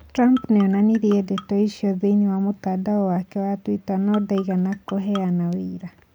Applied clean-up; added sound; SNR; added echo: none; Marimba, xylophone; 18 dB; none.